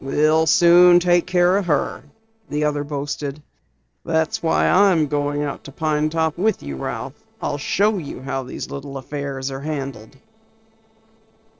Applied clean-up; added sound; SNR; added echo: neural separator model SepFormer DNS4.